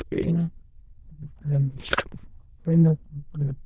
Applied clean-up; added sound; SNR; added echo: neural diffusion model UNIVERSE++.